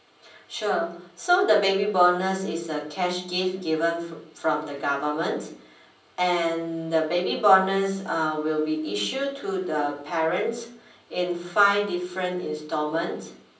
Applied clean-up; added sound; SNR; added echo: none; none; none; reverberation time 0.6 s.